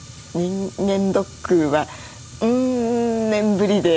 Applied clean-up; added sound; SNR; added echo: none; Fire; 19 dB; none.